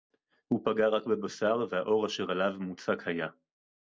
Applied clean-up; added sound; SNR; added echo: none; none; none; none.